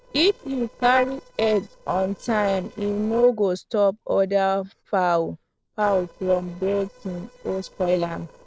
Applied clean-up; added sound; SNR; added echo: neural separator model SepFormer DNS4.